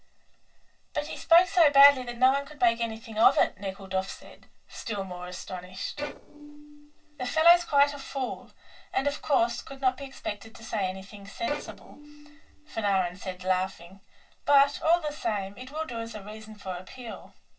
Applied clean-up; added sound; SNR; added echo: neural separator model SepFormer DNS4.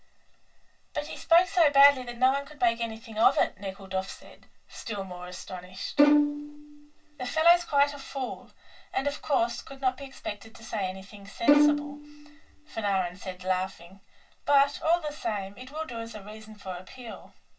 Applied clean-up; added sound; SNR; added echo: none; Bowed string instrument; -1 dB; reverberation time 0.1 s.